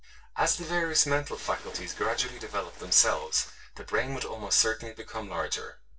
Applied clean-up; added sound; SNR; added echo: none; Splash, splatter; 18 dB; reverberation time 0.1 s.